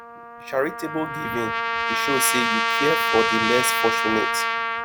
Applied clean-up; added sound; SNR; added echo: none; Trumpet; -2 dB; none.